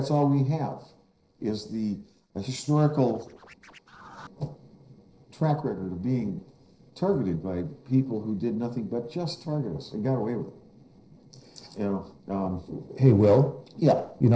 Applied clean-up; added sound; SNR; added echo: neural separator model SepFormer DNS4.